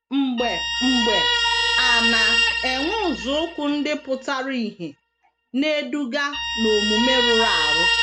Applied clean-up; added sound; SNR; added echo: none; Guitar; -1 dB; none.